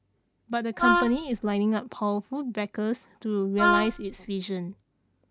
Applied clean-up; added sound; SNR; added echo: none; Wind instrument, woodwind instrument; -2 dB; none.